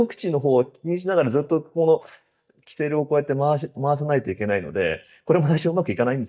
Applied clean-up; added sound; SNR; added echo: neural mask model DeepFilterNet 3.